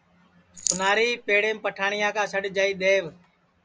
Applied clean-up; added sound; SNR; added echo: none; Rattle; 6 dB; none.